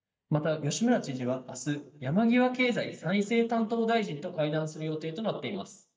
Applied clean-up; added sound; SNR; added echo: neural mask model DeepFilterNet 3.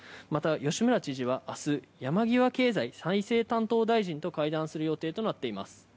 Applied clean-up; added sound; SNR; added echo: none; none; none; none.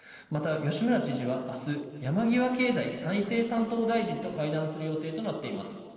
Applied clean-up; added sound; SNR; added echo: neural separator model SepFormer DNS4.